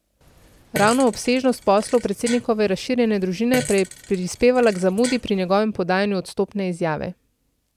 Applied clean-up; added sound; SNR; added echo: none; Fart; 15 dB; none.